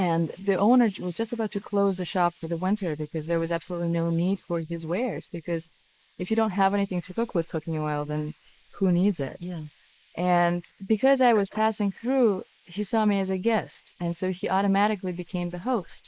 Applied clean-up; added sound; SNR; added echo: neural mask model Resemble Enhance denoiser.